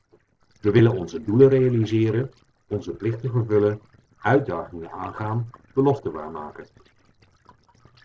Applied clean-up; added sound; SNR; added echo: neural separator model SepFormer DNS4.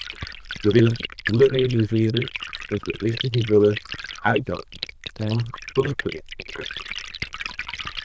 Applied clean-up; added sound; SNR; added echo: neural diffusion model UNIVERSE++.